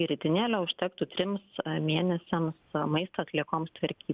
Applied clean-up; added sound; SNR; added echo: none; none; none; none.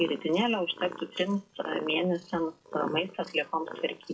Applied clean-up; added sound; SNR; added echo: classical method WPE with log-MMSE.